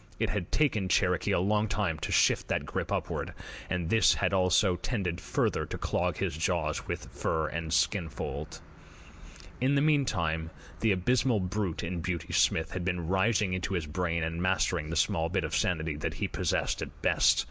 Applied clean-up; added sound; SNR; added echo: none; none; none; none.